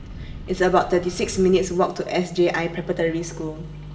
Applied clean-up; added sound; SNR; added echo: none; Microwave oven; 14 dB; reverberation time 0.7 s.